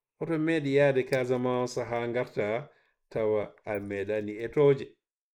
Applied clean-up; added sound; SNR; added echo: neural mask model Resemble Enhance denoiser.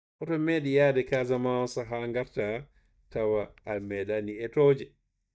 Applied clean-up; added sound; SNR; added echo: neural mask model DeepFilterNet 3.